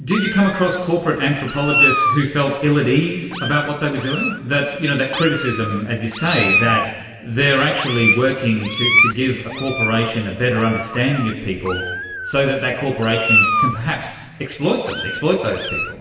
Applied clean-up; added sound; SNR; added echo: none; Meow; 4 dB; reverberation time 1.5 s.